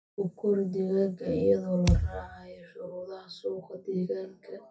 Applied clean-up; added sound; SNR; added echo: classical method WPE with log-MMSE.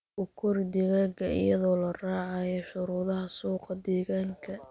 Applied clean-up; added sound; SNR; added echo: none; none; none; none.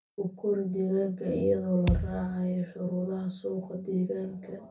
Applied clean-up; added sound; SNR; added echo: none; Thump, thud; 3 dB; reverberation time 0.3 s.